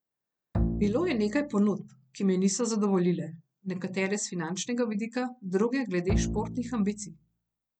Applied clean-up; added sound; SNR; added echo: none; Bowed string instrument; 4 dB; none.